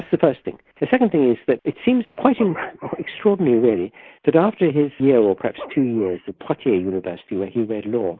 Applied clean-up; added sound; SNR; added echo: neural mask model Resemble Enhance denoiser.